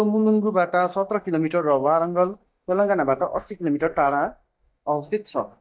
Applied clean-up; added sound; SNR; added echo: neural mask model DeepFilterNet 3.